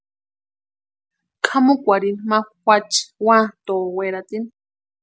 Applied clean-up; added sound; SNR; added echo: none; none; none; none.